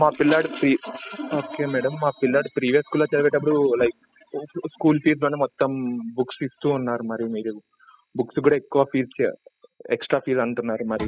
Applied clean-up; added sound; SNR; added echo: classical method spectral subtraction.